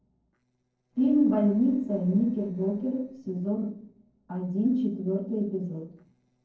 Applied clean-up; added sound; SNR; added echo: neural separator model SepFormer DNS4.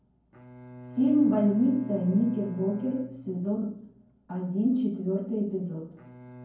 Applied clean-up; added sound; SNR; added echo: none; Bowed string instrument; 18 dB; reverberation time 0.9 s.